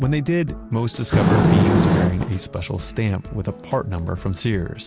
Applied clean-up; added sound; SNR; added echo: none; Fire; -2 dB; none.